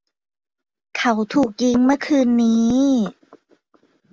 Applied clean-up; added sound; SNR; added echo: none; none; none; none.